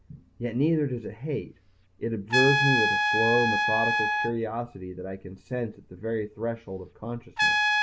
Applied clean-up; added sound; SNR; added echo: none; Trumpet; -1 dB; none.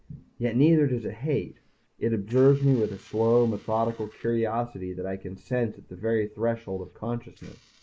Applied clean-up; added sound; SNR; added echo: neural mask model Resemble Enhance denoiser.